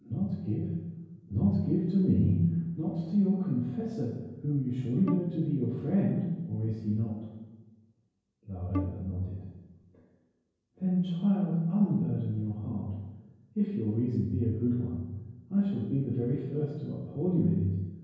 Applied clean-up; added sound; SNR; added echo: none; Bowed string instrument; 11 dB; reverberation time 1.0 s.